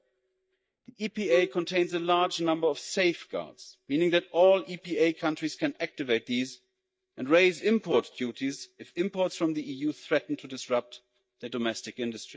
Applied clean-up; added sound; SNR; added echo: neural mask model DeepFilterNet 3.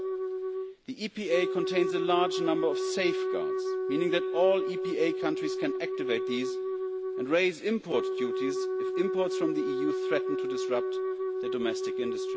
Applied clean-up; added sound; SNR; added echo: none; Wind instrument, woodwind instrument; 0 dB; none.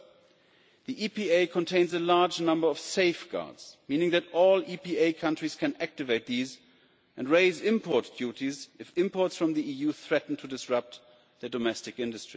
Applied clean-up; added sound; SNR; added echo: none; none; none; none.